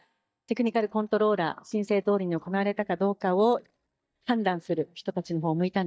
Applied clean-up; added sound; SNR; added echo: neural mask model DeepFilterNet 3.